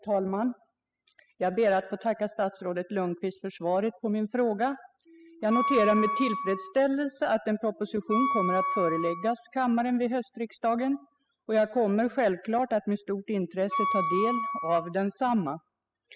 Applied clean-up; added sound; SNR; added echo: classical method spectral subtraction.